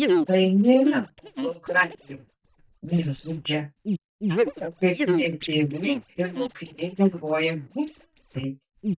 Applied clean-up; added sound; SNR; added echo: neural mask model DeepFilterNet 3.